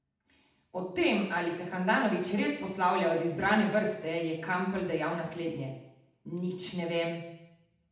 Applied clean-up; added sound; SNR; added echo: none; none; none; reverberation time 0.8 s.